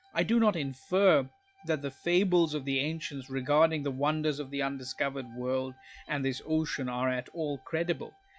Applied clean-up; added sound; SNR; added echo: classical method log-MMSE.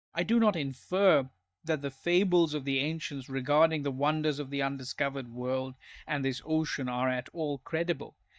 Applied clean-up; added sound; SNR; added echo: neural mask model DeepFilterNet 3.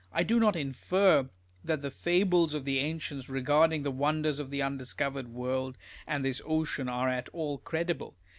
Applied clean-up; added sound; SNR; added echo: none; none; none; none.